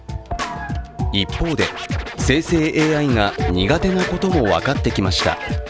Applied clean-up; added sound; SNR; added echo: none; Scratching (performance technique); 5 dB; none.